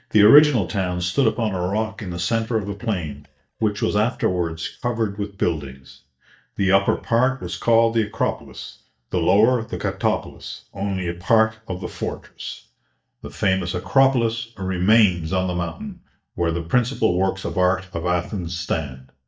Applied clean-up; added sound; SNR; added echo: neural mask model DeepFilterNet 3.